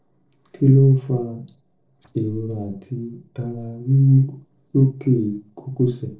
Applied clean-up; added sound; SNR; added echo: neural separator model SepFormer DNS4.